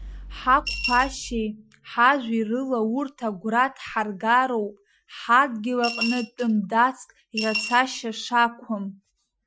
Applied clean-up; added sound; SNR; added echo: classical method Wiener filter.